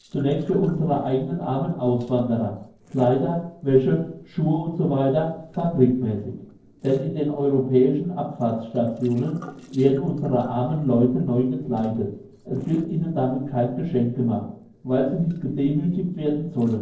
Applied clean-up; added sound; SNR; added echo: neural separator model SepFormer DNS4.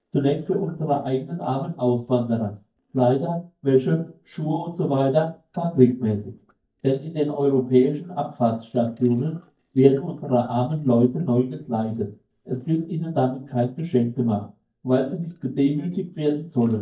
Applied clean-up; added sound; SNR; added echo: neural mask model DeepFilterNet 3.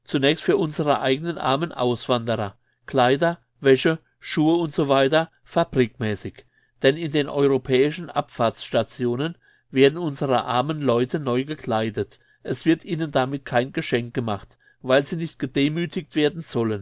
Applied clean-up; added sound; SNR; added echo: none; none; none; none.